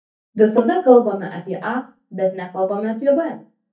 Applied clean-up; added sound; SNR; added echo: neural mask model DeepFilterNet 3.